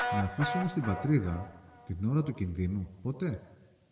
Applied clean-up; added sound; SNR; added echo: none; Guitar; 8 dB; reverberation time 1.1 s.